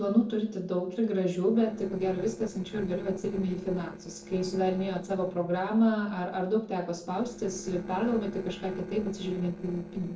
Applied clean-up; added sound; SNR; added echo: neural separator model SepFormer DNS4.